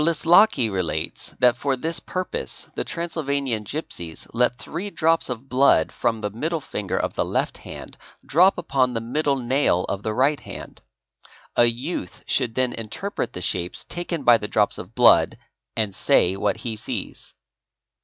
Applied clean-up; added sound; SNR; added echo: none; none; none; none.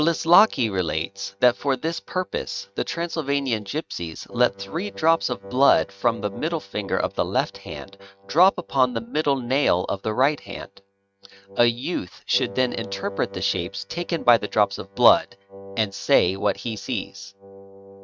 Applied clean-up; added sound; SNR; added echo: neural mask model RNNoise.